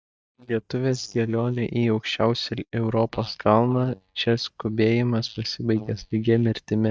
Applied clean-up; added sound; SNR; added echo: neural mask model DeepFilterNet 3.